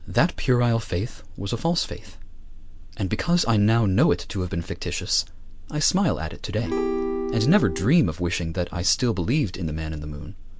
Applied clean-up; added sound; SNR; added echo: none; Acoustic guitar / Strum; 3 dB; none.